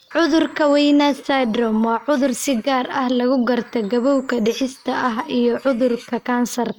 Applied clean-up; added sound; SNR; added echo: neural mask model RNNoise.